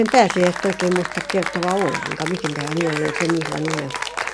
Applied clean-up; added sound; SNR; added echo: none; Applause / Cheering; 6 dB; none.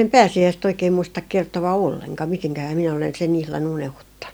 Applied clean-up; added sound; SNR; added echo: none; none; none; none.